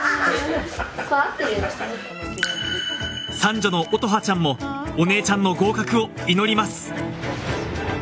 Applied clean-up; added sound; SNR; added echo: none; none; none; none.